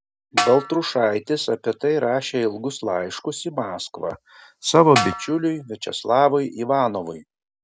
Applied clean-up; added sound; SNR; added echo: none; Snare drum; 5 dB; none.